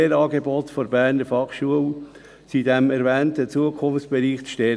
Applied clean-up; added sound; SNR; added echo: none; none; none; none.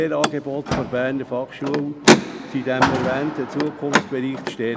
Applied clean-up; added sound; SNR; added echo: none; Car; -2 dB; none.